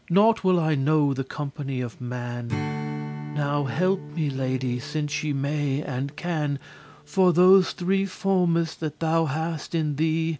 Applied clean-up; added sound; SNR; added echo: none; Strum; 14 dB; none.